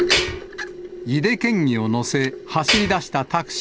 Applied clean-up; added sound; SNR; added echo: none; Tools; -1 dB; none.